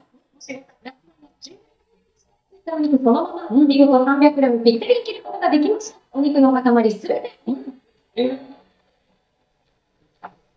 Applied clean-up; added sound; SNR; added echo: neural mask model DeepFilterNet 3.